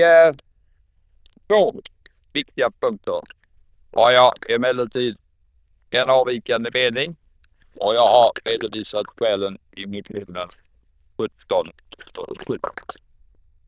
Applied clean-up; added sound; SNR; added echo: neural diffusion model UNIVERSE++.